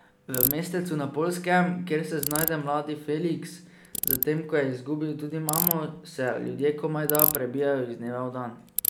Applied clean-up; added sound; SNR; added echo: none; Ratchet, pawl; 4 dB; none.